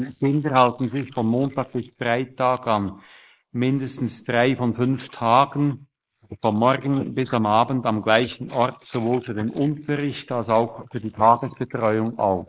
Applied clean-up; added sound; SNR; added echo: neural mask model Resemble Enhance denoiser.